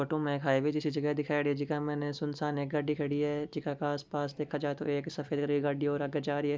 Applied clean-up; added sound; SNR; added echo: none; none; none; none.